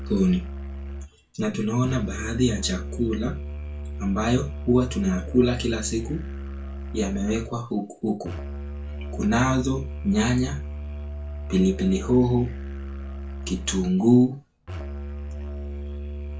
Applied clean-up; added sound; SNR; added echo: none; Musical instrument; 8 dB; reverberation time 0.2 s.